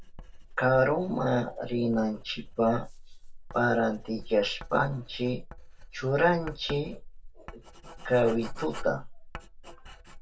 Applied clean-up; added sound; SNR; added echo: none; Writing; 13 dB; reverberation time 0.1 s.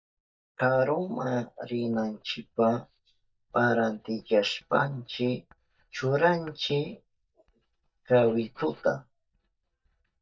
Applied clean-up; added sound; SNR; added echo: neural mask model DeepFilterNet 3.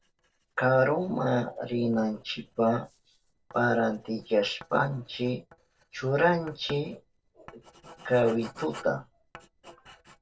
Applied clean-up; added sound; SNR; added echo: neural separator model SepFormer DNS4.